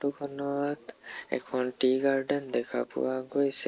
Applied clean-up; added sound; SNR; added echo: none; none; none; none.